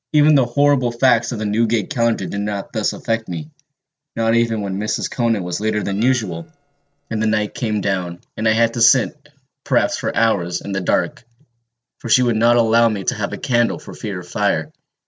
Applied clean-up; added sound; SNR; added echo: neural separator model SepFormer DNS4.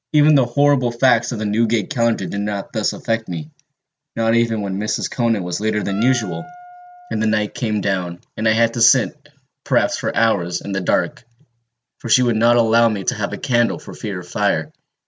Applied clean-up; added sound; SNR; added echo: none; Wind instrument, woodwind instrument; 18 dB; none.